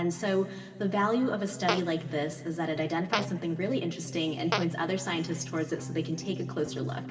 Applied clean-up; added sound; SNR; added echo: none; Fart; 7 dB; reverberation time 2.3 s.